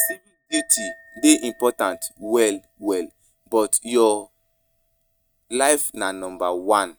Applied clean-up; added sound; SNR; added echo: neural mask model RNNoise.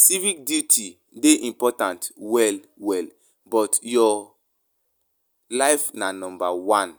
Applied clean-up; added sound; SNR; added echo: none; none; none; none.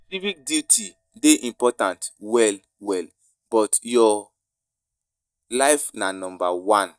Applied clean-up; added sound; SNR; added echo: neural mask model DeepFilterNet 3.